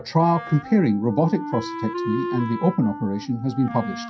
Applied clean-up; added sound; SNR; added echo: classical method WPE with log-MMSE.